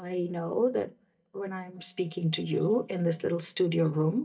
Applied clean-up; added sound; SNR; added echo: neural mask model DeepFilterNet 3.